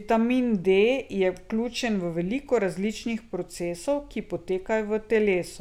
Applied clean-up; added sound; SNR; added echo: none; none; none; none.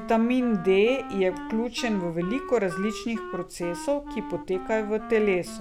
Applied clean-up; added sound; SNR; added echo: none; Wind instrument, woodwind instrument; 12 dB; none.